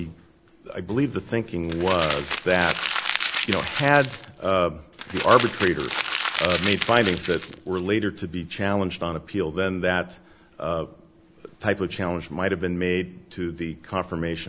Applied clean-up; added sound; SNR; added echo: none; Crumpling, crinkling; 3 dB; none.